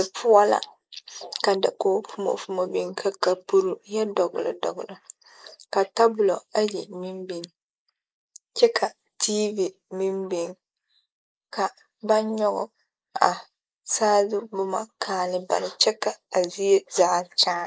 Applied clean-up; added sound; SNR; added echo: neural mask model Resemble Enhance denoiser.